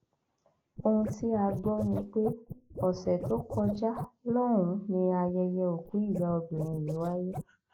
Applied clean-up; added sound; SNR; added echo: neural mask model Resemble Enhance denoiser.